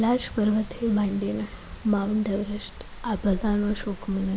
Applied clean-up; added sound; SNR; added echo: none; Rain; 13 dB; none.